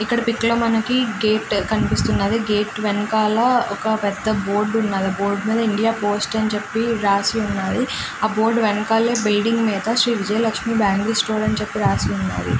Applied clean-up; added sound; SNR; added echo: none; none; none; none.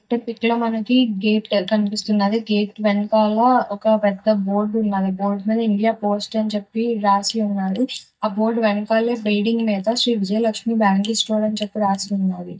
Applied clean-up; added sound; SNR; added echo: neural mask model DeepFilterNet 3.